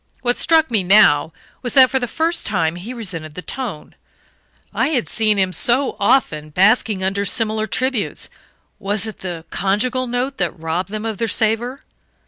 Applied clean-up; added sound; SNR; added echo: none; none; none; none.